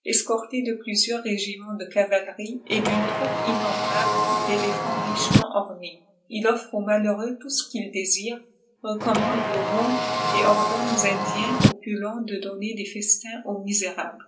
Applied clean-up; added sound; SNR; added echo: none; Car; -2 dB; reverberation time 0.3 s.